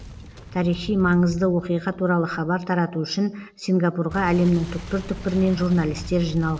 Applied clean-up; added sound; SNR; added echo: none; Boom; 15 dB; none.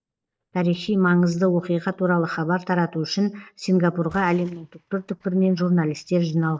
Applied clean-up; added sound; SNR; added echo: neural mask model DeepFilterNet 3.